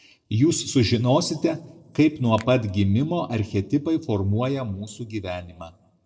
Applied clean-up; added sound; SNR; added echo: neural separator model SepFormer DNS4.